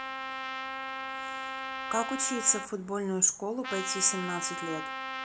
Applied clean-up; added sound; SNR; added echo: none; Trumpet; 5 dB; none.